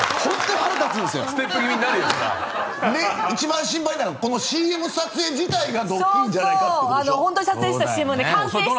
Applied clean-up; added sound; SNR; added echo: none; none; none; none.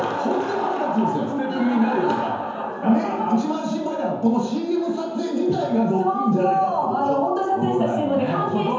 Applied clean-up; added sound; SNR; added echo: none; none; none; reverberation time 0.9 s.